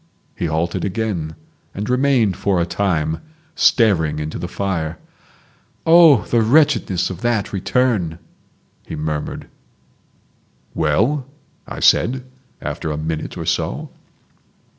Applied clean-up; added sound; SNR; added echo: none; none; none; none.